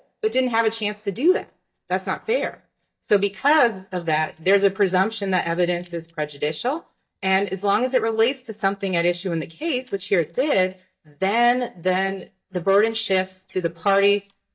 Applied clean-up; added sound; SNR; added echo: neural mask model DeepFilterNet 3.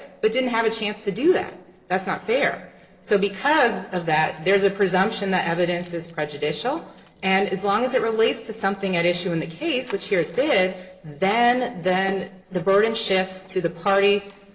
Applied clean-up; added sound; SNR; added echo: neural separator model SepFormer DNS4.